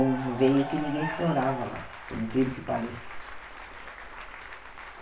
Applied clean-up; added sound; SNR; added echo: none; Applause / Cheering; 10 dB; reverberation time 0.2 s.